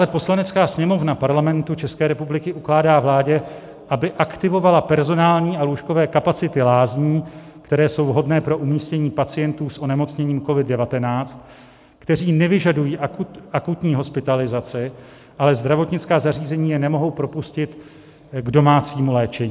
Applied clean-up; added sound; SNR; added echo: none; none; none; none.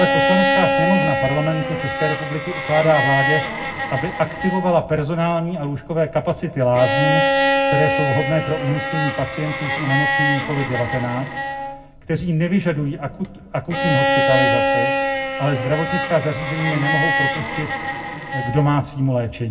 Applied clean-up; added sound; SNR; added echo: none; Bowed string instrument; 0 dB; reverberation time 0.4 s.